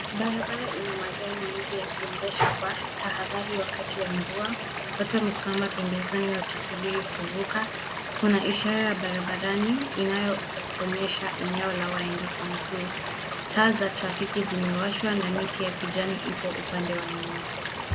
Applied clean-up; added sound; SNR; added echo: none; Stream / Liquid; 4 dB; none.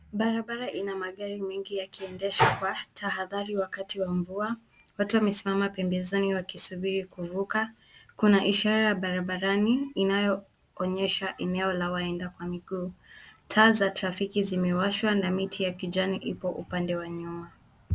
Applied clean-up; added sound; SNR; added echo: none; none; none; none.